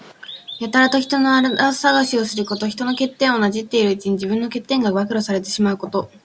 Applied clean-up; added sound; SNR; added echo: none; Bird vocalization, bird call, bird song; 19 dB; none.